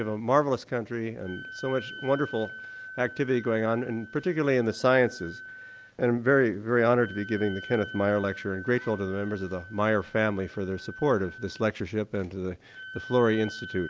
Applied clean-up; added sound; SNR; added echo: none; Wind instrument, woodwind instrument; 16 dB; none.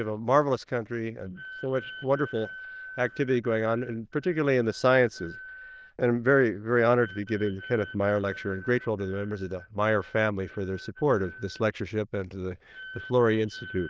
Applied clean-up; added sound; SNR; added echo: neural diffusion model UNIVERSE++.